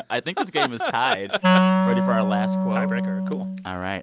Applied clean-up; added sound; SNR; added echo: none; Wind instrument, woodwind instrument; -5 dB; none.